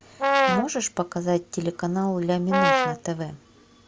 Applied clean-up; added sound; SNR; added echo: none; Brass instrument; -4 dB; none.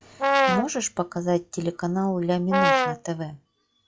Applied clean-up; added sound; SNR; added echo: classical method log-MMSE.